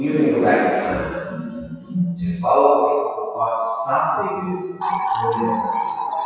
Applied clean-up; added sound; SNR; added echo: classical method WPE with log-MMSE.